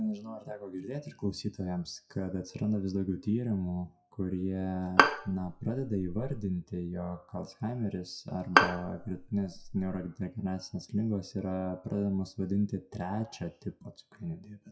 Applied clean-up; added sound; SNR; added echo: classical method WPE with log-MMSE.